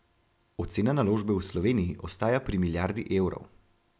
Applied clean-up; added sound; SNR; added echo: none; none; none; none.